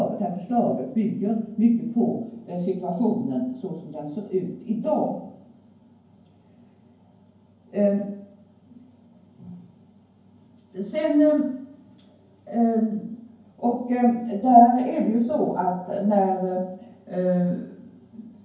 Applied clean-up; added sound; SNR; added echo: none; none; none; reverberation time 0.9 s.